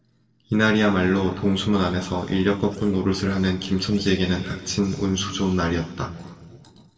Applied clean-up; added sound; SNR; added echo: neural separator model SepFormer DNS4.